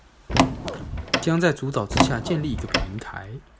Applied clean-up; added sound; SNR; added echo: none; Door; -2 dB; none.